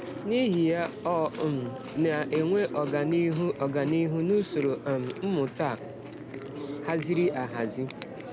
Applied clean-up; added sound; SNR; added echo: none; Chewing, mastication; 10 dB; none.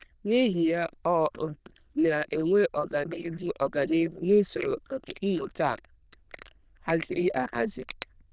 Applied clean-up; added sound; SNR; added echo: neural diffusion model UNIVERSE++.